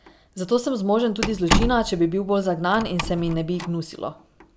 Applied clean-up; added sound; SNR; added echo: none; Slam; 6 dB; none.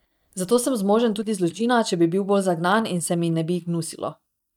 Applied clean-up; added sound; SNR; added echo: neural mask model DeepFilterNet 3.